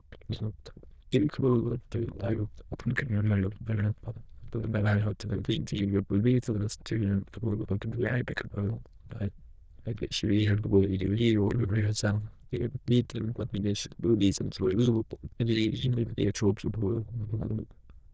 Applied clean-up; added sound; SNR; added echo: neural diffusion model UNIVERSE++.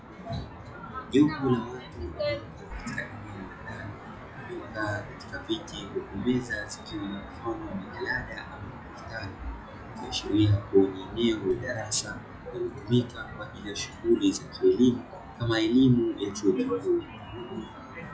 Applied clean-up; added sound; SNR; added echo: classical method log-MMSE.